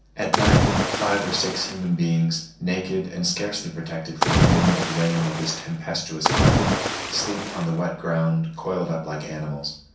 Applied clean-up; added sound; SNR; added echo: none; Splash, splatter; -3 dB; reverberation time 0.6 s.